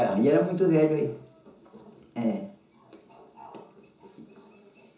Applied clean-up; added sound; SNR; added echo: none; none; none; reverberation time 0.6 s.